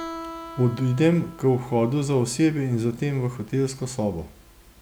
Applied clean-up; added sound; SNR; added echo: none; Guitar; 18 dB; none.